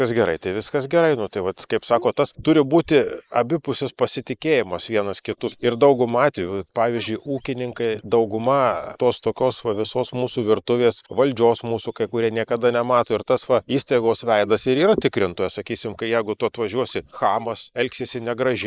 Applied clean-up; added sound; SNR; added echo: neural mask model Resemble Enhance denoiser.